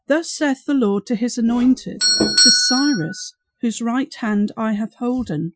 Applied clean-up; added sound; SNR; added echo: classical method Wiener filter.